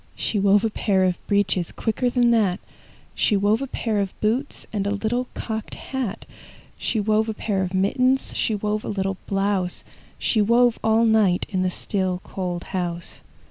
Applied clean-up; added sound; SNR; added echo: none; none; none; none.